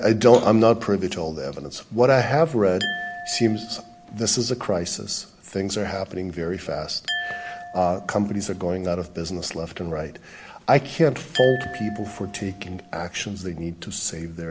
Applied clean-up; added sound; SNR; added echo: none; Glass; 15 dB; none.